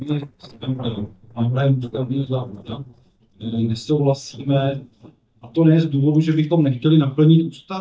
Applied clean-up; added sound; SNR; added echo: neural mask model DeepFilterNet 3.